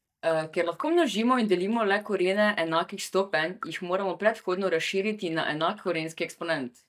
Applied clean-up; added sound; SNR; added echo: neural mask model DeepFilterNet 3.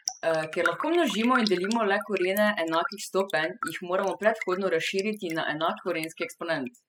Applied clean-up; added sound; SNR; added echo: classical method spectral subtraction.